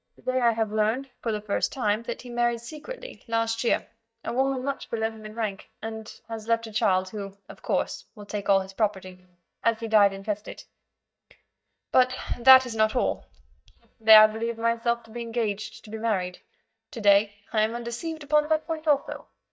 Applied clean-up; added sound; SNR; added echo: neural mask model DeepFilterNet 3.